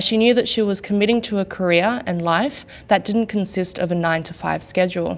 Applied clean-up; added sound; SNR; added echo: none; none; none; none.